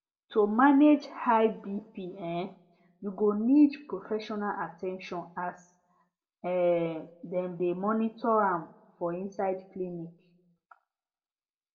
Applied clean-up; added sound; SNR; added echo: none; none; none; reverberation time 0.3 s.